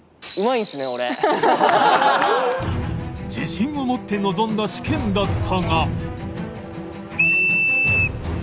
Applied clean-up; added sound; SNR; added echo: none; none; none; none.